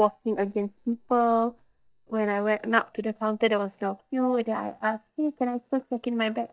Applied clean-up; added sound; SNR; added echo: neural mask model DeepFilterNet 3.